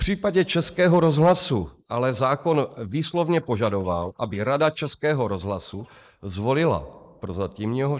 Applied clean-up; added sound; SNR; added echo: neural mask model Resemble Enhance denoiser.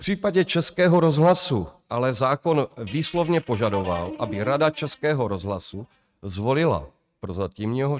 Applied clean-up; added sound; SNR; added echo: neural mask model RNNoise.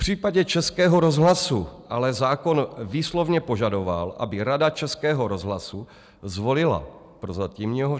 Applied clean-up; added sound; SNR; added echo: none; none; none; none.